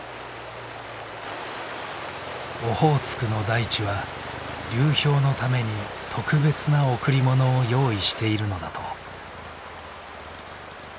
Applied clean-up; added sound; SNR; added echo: none; Motor vehicle (road); 19 dB; none.